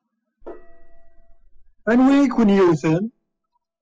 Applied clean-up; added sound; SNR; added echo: classical method spectral subtraction.